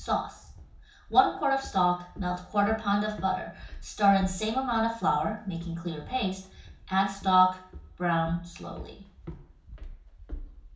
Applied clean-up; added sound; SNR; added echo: none; Walk, footsteps; 15 dB; reverberation time 0.7 s.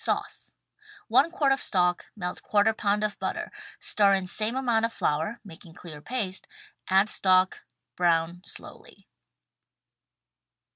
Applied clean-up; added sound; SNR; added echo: none; none; none; none.